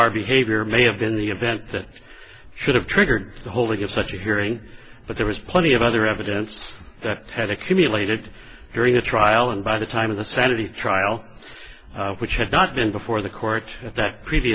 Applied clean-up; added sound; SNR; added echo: none; none; none; none.